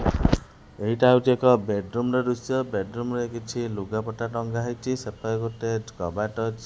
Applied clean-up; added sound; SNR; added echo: none; none; none; none.